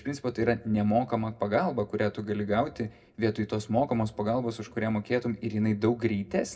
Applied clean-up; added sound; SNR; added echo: none; none; none; reverberation time 0.2 s.